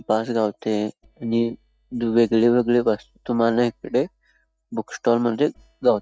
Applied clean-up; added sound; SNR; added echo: neural mask model DeepFilterNet 3.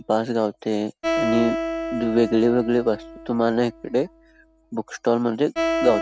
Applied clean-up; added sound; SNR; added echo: none; Acoustic guitar; 6 dB; none.